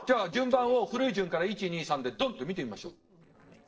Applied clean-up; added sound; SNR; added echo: neural separator model SepFormer DNS4.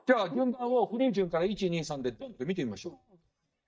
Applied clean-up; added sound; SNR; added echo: neural mask model DeepFilterNet 3.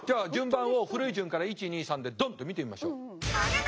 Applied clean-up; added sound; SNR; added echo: none; none; none; none.